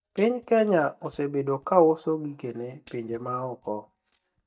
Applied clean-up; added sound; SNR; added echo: neural mask model DeepFilterNet 3.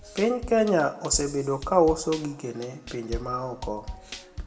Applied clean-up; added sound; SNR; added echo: none; Drum kit; 13 dB; reverberation time 0.8 s.